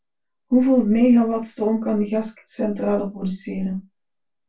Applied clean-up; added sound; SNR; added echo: none; none; none; reverberation time 0.2 s.